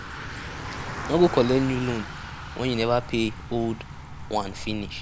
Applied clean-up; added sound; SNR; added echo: none; Bicycle; 9 dB; none.